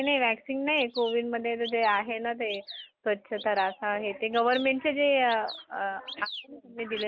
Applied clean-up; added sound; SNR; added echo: none; Bird vocalization, bird call, bird song; 16 dB; none.